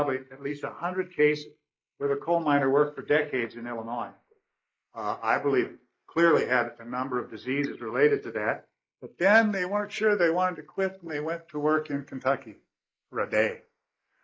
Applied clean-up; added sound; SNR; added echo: neural mask model Resemble Enhance denoiser.